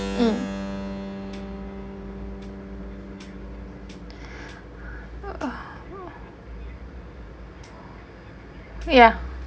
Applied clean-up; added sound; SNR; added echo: none; Keyboard (musical); 11 dB; none.